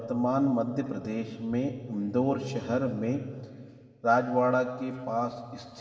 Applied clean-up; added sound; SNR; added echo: none; none; none; reverberation time 2.7 s.